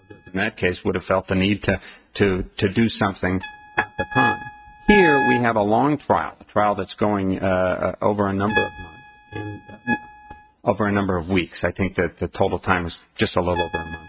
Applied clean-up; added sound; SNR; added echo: neural mask model RNNoise.